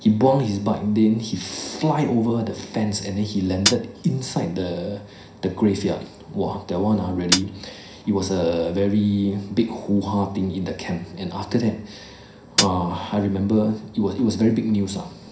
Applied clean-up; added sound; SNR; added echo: none; Hi-hat; 5 dB; reverberation time 0.5 s.